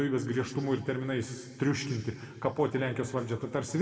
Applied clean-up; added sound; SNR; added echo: none; none; none; reverberation time 1.9 s.